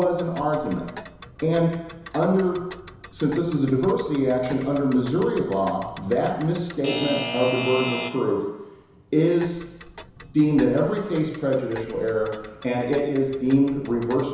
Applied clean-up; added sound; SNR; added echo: none; Alarm / Clock; 14 dB; reverberation time 1.0 s.